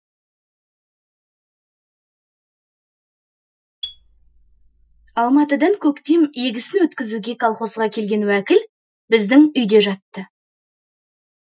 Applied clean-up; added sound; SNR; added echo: classical method Wiener filter.